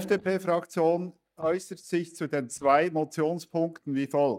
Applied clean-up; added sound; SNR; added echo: neural mask model DeepFilterNet 3.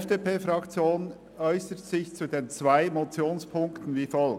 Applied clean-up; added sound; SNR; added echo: none; none; none; none.